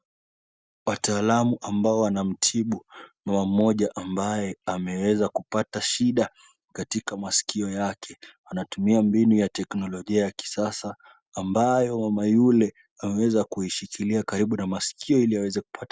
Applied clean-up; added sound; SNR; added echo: none; none; none; none.